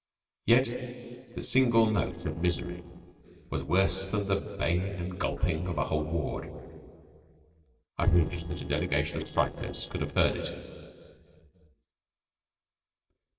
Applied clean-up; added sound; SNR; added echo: neural separator model SepFormer DNS4.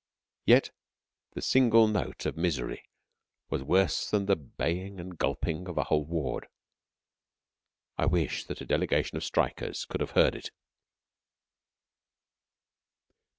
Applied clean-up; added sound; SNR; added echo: none; none; none; none.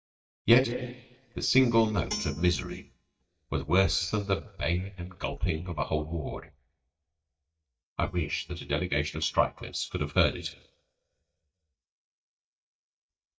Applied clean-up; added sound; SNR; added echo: neural mask model DeepFilterNet 3.